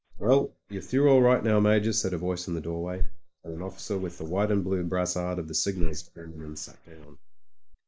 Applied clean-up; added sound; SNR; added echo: neural mask model Resemble Enhance denoiser.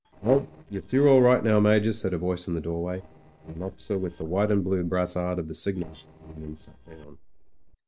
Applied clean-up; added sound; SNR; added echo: neural separator model SepFormer DNS4.